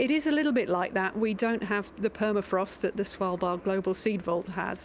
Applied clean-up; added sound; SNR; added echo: none; none; none; none.